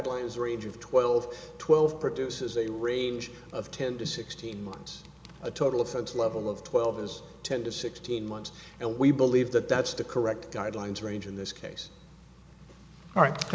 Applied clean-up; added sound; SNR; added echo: none; none; none; none.